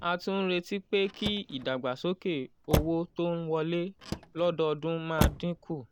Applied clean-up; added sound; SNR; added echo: none; Motor vehicle (road); 5 dB; none.